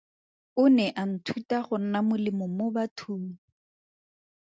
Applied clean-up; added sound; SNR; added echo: none; none; none; none.